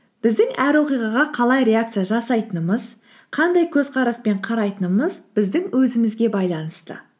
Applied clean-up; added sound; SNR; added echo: none; none; none; none.